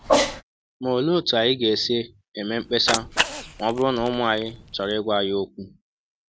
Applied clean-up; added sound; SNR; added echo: none; Cat; 5 dB; none.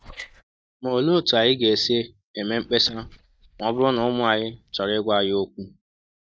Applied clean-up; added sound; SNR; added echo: neural mask model DeepFilterNet 3.